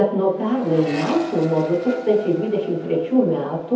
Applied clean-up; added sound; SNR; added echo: none; Accelerating, revving, vroom; 14 dB; reverberation time 0.5 s.